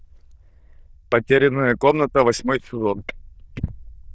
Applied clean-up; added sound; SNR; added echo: neural diffusion model UNIVERSE++.